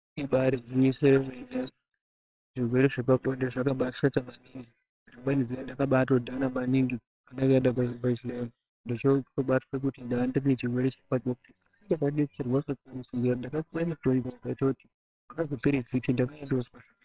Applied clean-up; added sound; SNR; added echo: neural separator model SepFormer WHAMR!.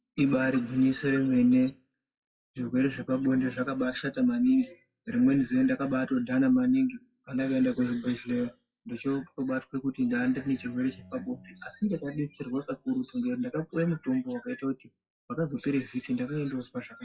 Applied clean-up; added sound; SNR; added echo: classical method WPE with log-MMSE.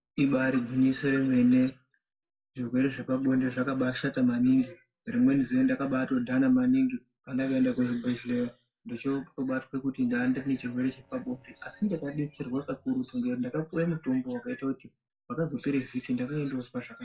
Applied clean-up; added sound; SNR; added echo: neural separator model SepFormer DNS4.